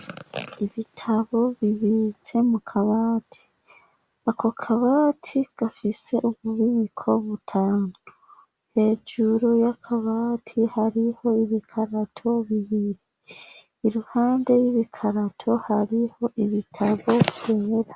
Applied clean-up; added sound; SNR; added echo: none; none; none; none.